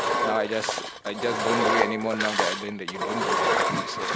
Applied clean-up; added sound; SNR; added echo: none; Engine; -4 dB; none.